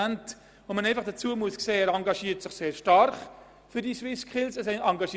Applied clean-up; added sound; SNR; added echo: none; none; none; none.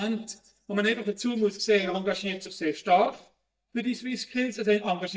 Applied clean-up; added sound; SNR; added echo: neural mask model DeepFilterNet 3.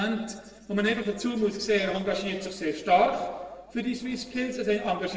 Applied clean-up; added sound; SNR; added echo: neural separator model SepFormer DNS4.